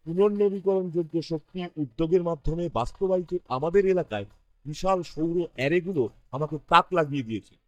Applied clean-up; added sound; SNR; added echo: neural mask model DeepFilterNet 3.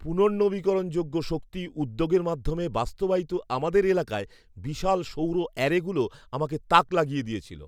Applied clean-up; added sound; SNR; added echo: none; none; none; none.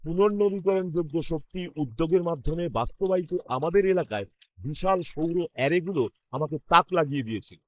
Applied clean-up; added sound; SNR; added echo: neural mask model Resemble Enhance denoiser.